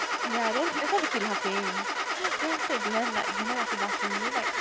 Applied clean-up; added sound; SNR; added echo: none; Engine starting / Car; -3 dB; none.